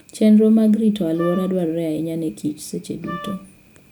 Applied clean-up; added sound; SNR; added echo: none; Wind instrument, woodwind instrument; 16 dB; none.